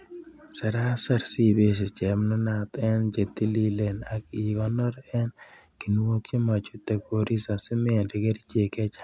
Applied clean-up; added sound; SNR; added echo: none; none; none; none.